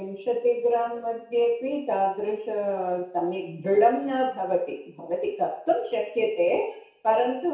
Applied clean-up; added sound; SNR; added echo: none; none; none; reverberation time 0.6 s.